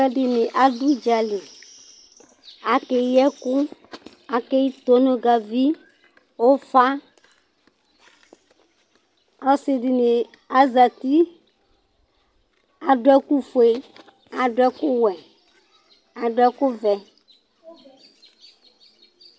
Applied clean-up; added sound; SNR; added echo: none; none; none; none.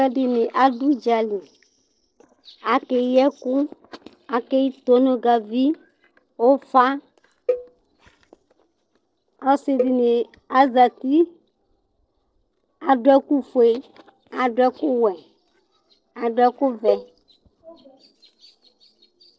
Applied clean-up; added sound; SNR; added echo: neural separator model SepFormer DNS4.